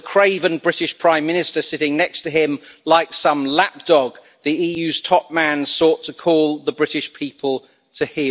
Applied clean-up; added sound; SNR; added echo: none; none; none; none.